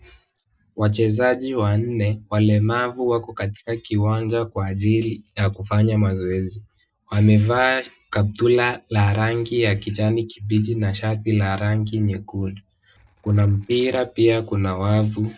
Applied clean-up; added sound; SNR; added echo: neural separator model SepFormer DNS4.